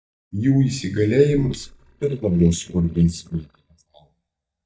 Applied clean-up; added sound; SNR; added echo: neural mask model DeepFilterNet 3.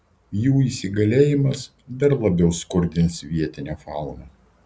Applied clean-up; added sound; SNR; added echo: none; none; none; none.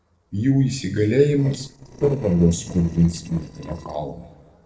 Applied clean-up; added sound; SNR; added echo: neural separator model SepFormer DNS4.